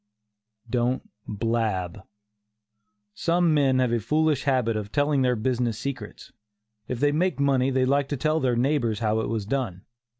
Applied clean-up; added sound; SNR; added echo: none; none; none; none.